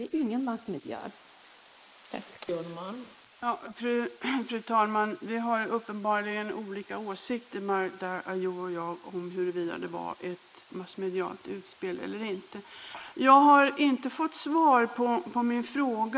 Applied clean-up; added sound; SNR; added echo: neural mask model Resemble Enhance denoiser.